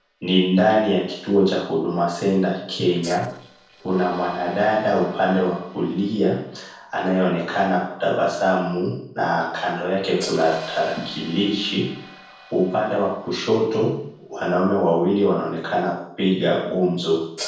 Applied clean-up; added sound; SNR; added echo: neural separator model SepFormer DNS4.